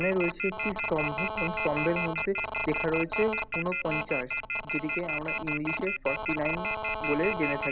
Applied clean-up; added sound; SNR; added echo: none; Telephone + Telephone; 0 dB; none.